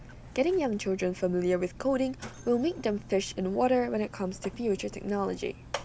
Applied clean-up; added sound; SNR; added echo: none; Mechanisms; 16 dB; none.